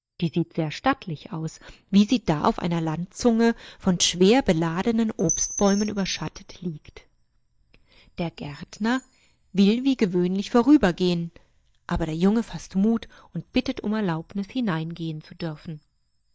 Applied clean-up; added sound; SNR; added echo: neural mask model DeepFilterNet 3.